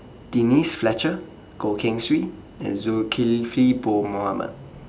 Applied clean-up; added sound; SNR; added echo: none; none; none; none.